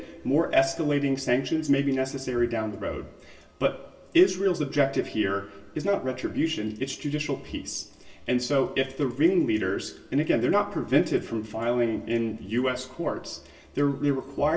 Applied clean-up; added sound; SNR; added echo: none; none; none; reverberation time 0.2 s.